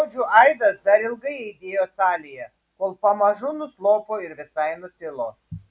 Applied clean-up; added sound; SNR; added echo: none; none; none; none.